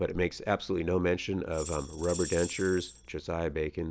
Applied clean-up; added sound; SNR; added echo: none; Tambourine; 13 dB; none.